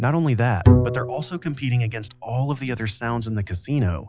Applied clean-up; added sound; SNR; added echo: classical method log-MMSE.